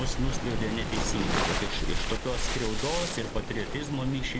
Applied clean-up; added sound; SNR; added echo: none; Waves, surf; -3 dB; none.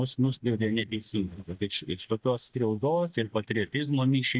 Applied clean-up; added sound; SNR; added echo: neural mask model DeepFilterNet 3.